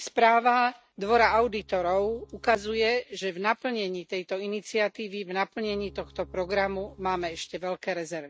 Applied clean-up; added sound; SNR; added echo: neural mask model RNNoise.